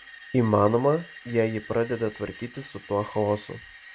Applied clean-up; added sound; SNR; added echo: none; Screech; 19 dB; reverberation time 0.2 s.